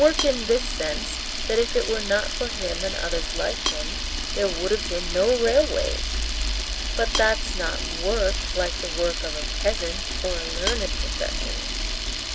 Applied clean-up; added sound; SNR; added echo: none; Camera; 1 dB; none.